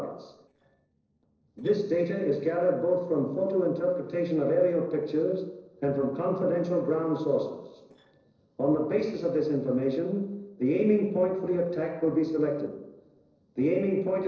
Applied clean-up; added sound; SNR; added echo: neural separator model SepFormer DNS4.